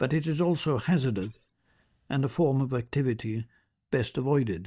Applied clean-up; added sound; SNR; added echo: neural mask model DeepFilterNet 3.